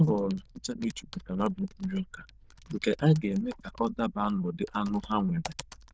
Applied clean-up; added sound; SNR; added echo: neural diffusion model UNIVERSE++.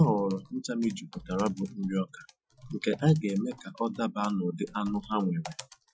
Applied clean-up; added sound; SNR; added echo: classical method Wiener filter.